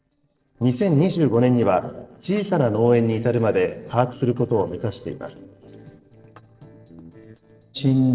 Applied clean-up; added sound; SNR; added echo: neural separator model SepFormer DNS4.